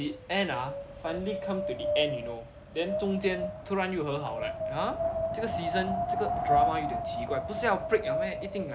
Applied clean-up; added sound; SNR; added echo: none; Wind; 0 dB; none.